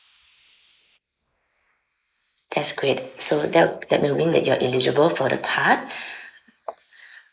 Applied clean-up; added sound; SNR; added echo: neural mask model Resemble Enhance denoiser.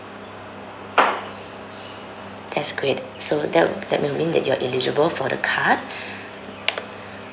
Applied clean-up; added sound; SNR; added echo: none; none; none; none.